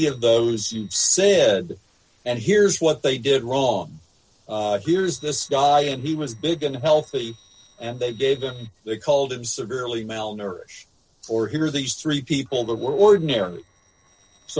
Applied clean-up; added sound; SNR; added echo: neural separator model SepFormer DNS4.